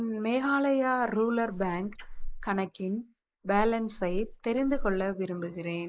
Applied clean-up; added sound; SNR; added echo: neural mask model Resemble Enhance denoiser.